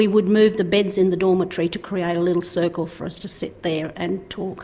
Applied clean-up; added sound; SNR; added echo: none; none; none; none.